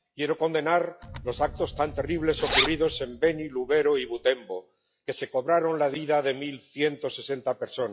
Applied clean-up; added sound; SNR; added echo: classical method log-MMSE.